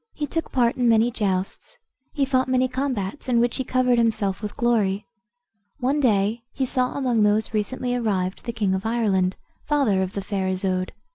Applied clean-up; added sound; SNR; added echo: none; none; none; none.